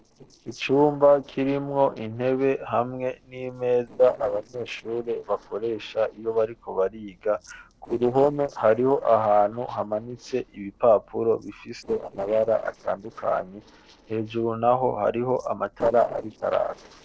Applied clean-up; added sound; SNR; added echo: neural separator model SepFormer DNS4.